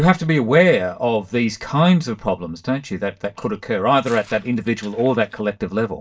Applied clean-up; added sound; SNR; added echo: neural mask model DeepFilterNet 3.